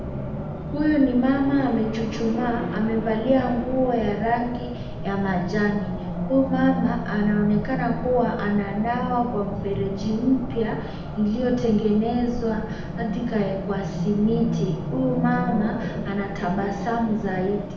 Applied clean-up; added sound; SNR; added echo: none; Race car, auto racing; 5 dB; reverberation time 0.8 s.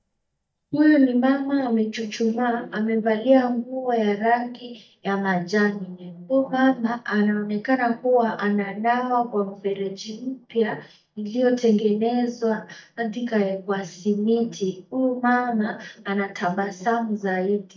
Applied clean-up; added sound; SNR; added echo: neural mask model DeepFilterNet 3.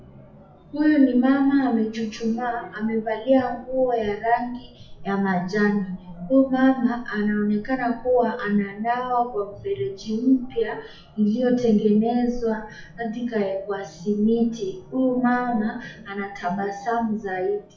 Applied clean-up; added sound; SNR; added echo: classical method WPE with log-MMSE.